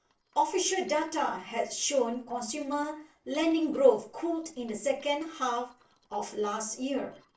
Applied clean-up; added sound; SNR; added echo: neural separator model SepFormer DNS4.